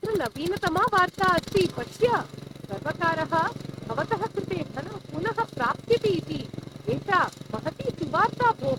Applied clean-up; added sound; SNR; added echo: neural mask model RNNoise.